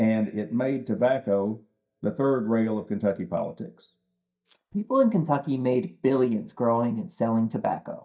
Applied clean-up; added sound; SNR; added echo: neural mask model DeepFilterNet 3.